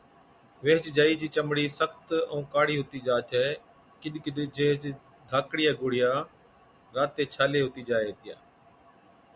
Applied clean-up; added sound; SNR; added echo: none; none; none; none.